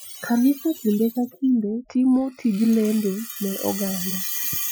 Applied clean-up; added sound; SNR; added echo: classical method Wiener filter.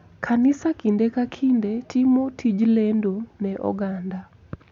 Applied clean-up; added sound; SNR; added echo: none; none; none; none.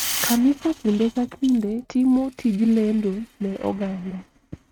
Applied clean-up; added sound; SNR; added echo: neural mask model RNNoise.